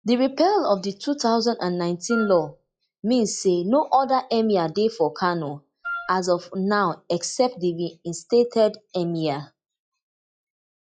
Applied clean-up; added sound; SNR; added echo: classical method log-MMSE.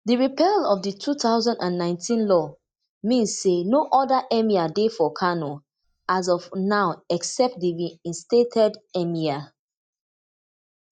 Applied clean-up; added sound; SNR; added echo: neural mask model DeepFilterNet 3.